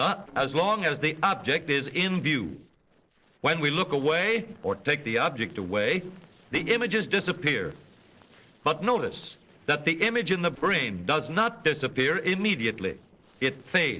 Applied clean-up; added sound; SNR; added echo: neural separator model SepFormer DNS4.